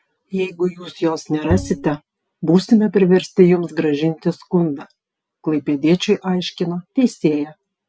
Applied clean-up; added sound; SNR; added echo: none; Bowed string instrument; 6 dB; none.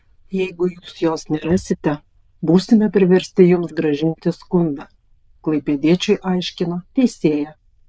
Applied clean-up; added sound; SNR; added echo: neural diffusion model UNIVERSE++.